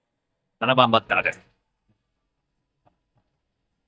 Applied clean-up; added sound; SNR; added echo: neural mask model DeepFilterNet 3.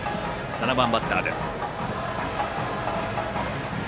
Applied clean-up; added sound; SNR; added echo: none; none; none; none.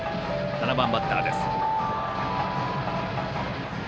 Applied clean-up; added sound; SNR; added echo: none; Strum + Alarm; 1 dB; none.